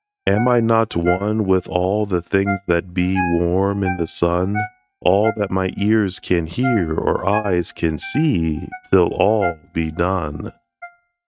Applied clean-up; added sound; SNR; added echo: neural mask model RNNoise.